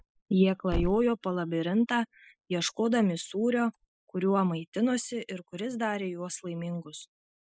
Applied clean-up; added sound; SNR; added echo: classical method spectral subtraction.